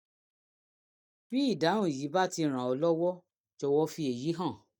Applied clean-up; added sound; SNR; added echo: neural mask model DeepFilterNet 3.